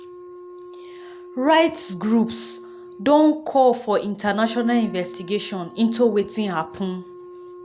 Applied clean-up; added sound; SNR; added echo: none; Wind instrument, woodwind instrument; 18 dB; none.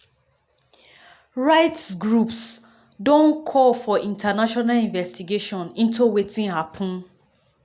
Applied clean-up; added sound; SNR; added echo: none; none; none; none.